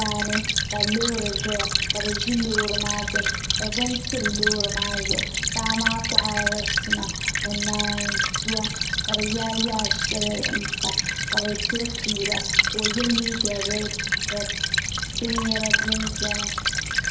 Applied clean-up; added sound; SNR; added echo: none; Stream / Trickle, dribble; -4 dB; reverberation time 0.4 s.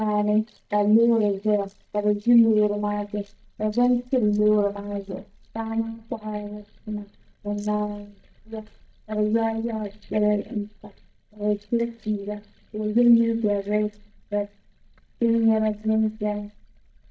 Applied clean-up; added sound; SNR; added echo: neural mask model DeepFilterNet 3.